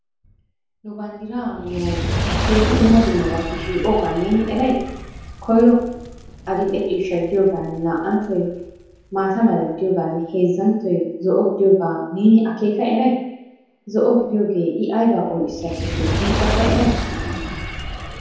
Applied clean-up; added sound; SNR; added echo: none; Fire; 7 dB; reverberation time 0.9 s.